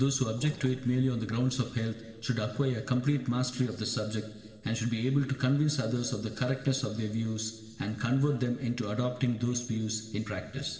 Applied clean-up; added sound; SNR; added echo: neural separator model SepFormer DNS4.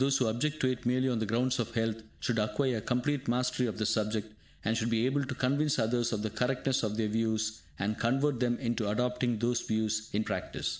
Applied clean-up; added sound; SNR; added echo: none; none; none; none.